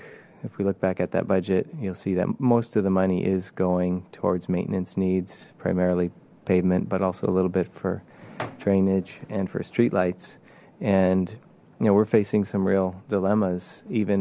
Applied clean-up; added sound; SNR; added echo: none; none; none; none.